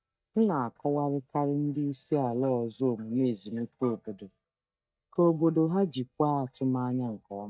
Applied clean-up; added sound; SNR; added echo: neural mask model DeepFilterNet 3.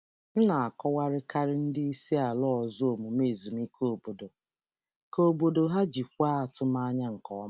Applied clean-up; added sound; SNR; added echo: none; none; none; none.